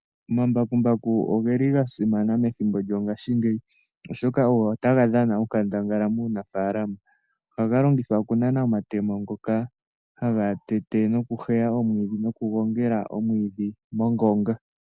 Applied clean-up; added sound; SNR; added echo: none; none; none; none.